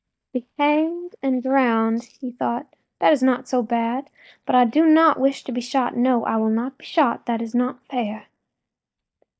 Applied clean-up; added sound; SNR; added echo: neural mask model DeepFilterNet 3.